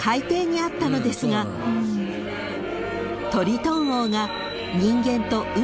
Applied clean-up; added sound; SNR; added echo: none; none; none; none.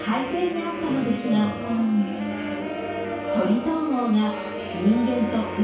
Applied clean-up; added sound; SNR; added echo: none; Wind instrument, woodwind instrument; 14 dB; reverberation time 0.7 s.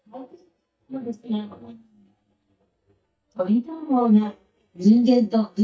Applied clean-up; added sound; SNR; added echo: neural mask model DeepFilterNet 3.